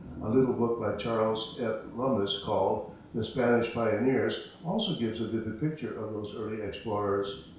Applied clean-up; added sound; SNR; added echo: none; Thunder / Rain; 19 dB; reverberation time 0.6 s.